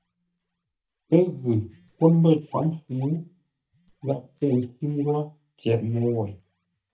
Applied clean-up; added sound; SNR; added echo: neural mask model DeepFilterNet 3.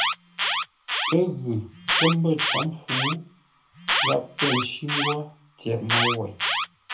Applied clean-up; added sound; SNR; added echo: none; Alarm; -1 dB; reverberation time 0.3 s.